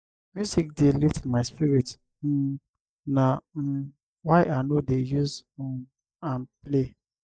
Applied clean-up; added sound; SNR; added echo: neural mask model DeepFilterNet 3.